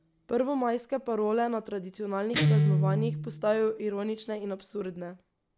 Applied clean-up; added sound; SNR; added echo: none; Guitar; 1 dB; none.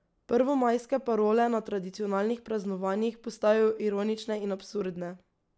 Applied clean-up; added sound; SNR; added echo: none; none; none; none.